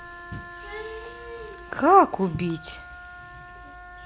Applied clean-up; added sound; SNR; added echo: none; Wind instrument, woodwind instrument; 17 dB; none.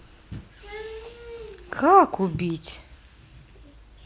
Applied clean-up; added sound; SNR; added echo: none; none; none; none.